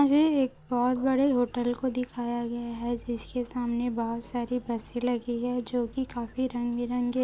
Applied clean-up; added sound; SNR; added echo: none; none; none; none.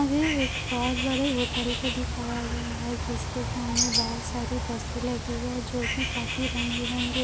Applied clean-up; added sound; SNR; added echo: none; Bird; 0 dB; none.